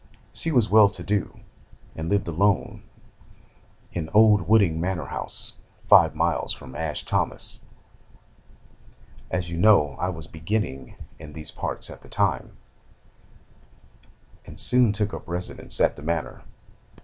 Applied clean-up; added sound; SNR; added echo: none; none; none; none.